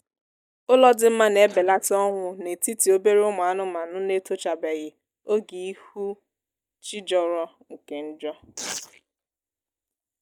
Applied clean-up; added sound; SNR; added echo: neural mask model DeepFilterNet 3.